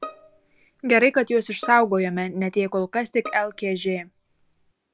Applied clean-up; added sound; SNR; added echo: none; Bowed string instrument; 19 dB; none.